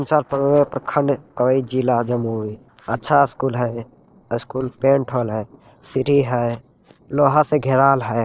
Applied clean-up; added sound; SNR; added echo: neural separator model SepFormer DNS4.